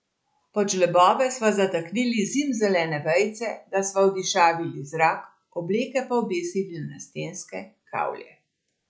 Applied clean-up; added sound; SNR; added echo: none; none; none; none.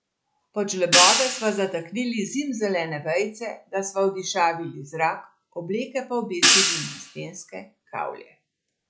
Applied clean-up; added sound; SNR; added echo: none; Hi-hat; -3 dB; none.